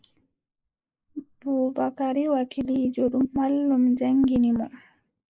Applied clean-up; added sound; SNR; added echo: neural mask model Resemble Enhance denoiser.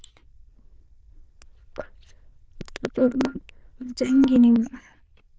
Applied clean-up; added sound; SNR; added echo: neural diffusion model UNIVERSE++.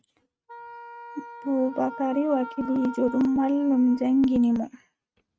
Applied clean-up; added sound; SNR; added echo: neural mask model RNNoise.